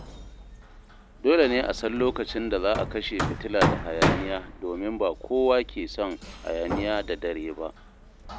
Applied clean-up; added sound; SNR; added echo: none; Hammer; 5 dB; none.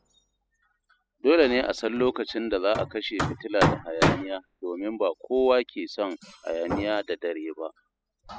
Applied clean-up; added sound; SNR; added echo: classical method spectral subtraction.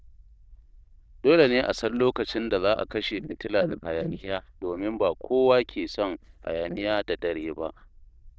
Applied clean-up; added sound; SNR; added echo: neural diffusion model UNIVERSE++.